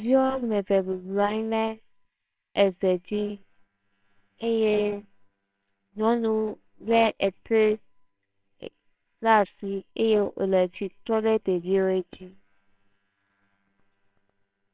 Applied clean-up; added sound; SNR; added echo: neural separator model SepFormer WHAMR!.